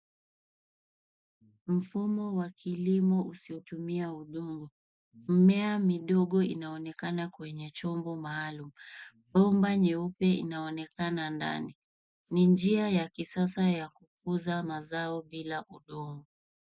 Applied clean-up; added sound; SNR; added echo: none; none; none; none.